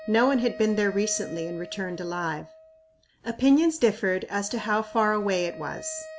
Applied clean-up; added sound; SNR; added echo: none; Wind instrument, woodwind instrument; 17 dB; none.